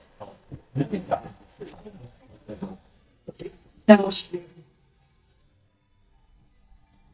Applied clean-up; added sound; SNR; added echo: neural mask model DeepFilterNet 3.